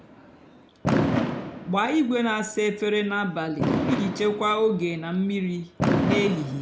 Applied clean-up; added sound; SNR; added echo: none; Fireworks; 2 dB; none.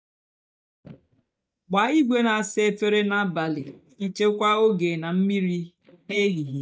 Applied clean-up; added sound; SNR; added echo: neural mask model DeepFilterNet 3.